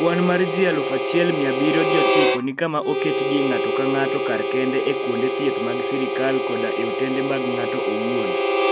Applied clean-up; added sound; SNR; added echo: none; Harmonica; -2 dB; none.